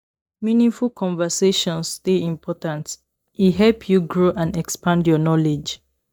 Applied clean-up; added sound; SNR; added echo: neural mask model DeepFilterNet 3.